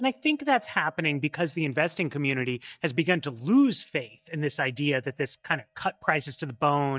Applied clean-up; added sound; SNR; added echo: neural mask model DeepFilterNet 3.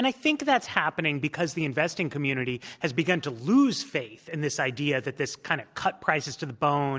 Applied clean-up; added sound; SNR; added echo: none; none; none; none.